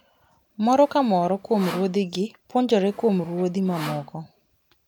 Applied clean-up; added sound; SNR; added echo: none; Sawing; 17 dB; none.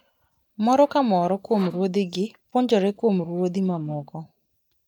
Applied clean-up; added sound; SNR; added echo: neural mask model DeepFilterNet 3.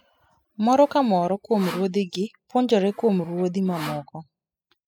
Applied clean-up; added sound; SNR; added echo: classical method spectral subtraction.